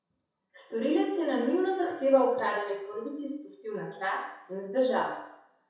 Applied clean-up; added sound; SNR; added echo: none; none; none; reverberation time 0.7 s.